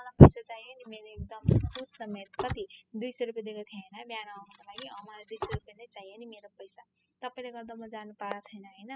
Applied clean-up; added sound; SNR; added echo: classical method spectral subtraction.